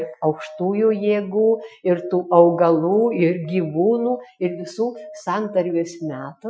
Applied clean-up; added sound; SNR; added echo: classical method Wiener filter.